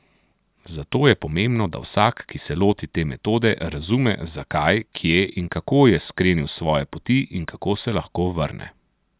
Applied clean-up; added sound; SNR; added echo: none; none; none; none.